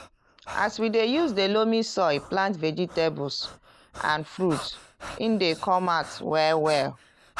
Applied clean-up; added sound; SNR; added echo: neural mask model Resemble Enhance denoiser.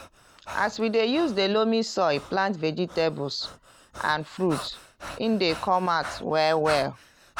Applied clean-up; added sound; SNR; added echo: none; Breathing; 15 dB; none.